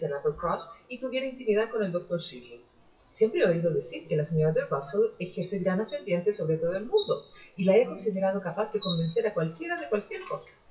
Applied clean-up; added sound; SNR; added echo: classical method WPE with log-MMSE.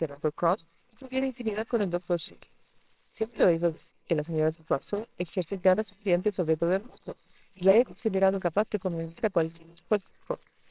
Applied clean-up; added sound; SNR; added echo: neural separator model SepFormer WHAMR!.